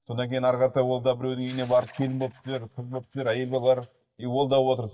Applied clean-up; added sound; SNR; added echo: neural mask model DeepFilterNet 3.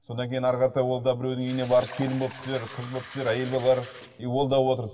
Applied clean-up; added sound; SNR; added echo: none; Fill (with liquid); 18 dB; reverberation time 1.5 s.